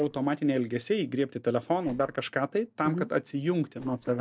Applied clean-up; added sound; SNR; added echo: neural separator model SepFormer DNS4.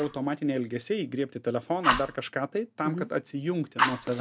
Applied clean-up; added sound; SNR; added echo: none; Fire; 4 dB; none.